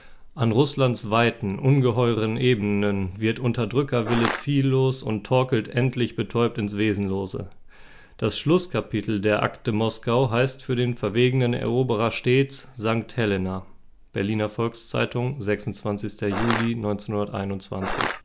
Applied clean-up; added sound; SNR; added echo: none; Crushing; 2 dB; none.